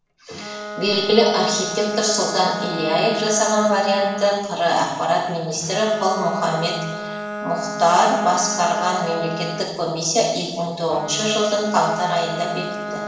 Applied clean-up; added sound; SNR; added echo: none; Bowed string instrument; 9 dB; reverberation time 1.1 s.